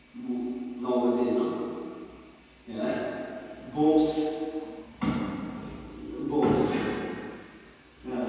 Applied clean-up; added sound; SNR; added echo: none; none; none; reverberation time 2.1 s.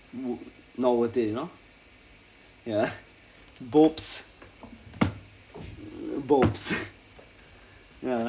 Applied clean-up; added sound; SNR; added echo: none; none; none; none.